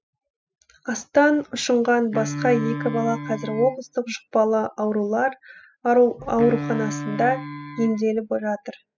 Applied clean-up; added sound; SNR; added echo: classical method spectral subtraction.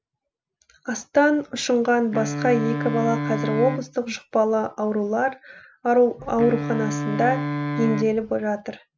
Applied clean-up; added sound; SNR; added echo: none; Wind instrument, woodwind instrument; 6 dB; none.